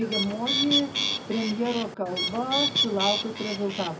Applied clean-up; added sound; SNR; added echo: none; Bird; 0 dB; reverberation time 0.4 s.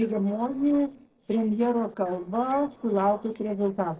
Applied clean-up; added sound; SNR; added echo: neural separator model SepFormer DNS4.